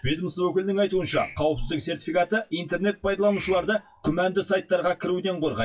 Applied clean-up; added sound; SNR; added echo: classical method WPE with log-MMSE.